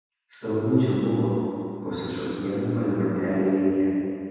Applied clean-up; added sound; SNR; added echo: none; none; none; reverberation time 2.1 s.